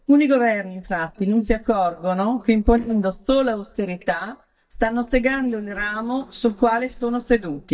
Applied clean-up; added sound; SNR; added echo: neural mask model DeepFilterNet 3.